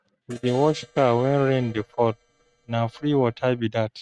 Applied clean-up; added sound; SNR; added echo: neural mask model RNNoise.